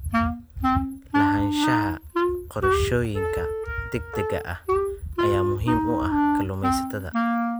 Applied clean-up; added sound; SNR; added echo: none; Wind instrument, woodwind instrument; -5 dB; none.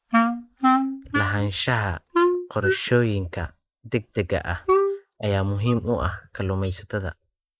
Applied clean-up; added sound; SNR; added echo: neural mask model Resemble Enhance denoiser.